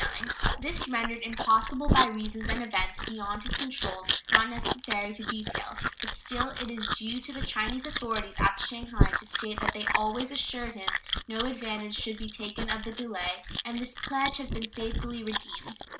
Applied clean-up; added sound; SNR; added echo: neural mask model Resemble Enhance denoiser.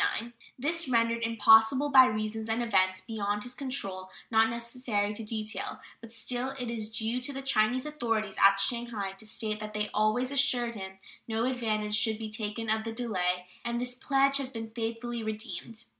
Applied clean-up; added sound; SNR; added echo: none; none; none; none.